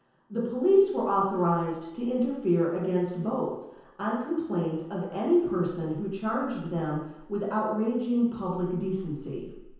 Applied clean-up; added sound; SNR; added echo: none; none; none; reverberation time 0.9 s.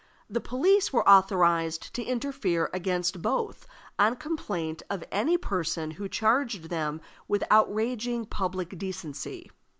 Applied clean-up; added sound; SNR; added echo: none; none; none; none.